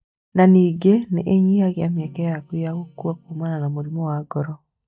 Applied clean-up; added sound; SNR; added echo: neural mask model DeepFilterNet 3.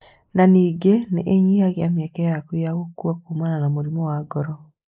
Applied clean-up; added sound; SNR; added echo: neural mask model Resemble Enhance denoiser.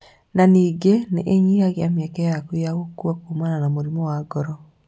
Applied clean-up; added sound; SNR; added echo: none; none; none; none.